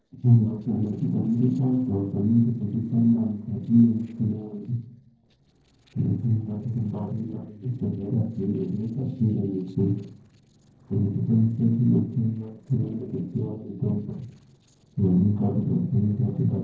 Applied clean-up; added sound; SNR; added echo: neural separator model SepFormer DNS4.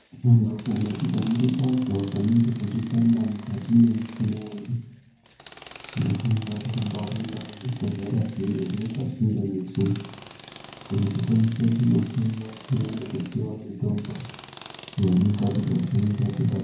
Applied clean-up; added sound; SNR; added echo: none; Tools; 17 dB; reverberation time 0.9 s.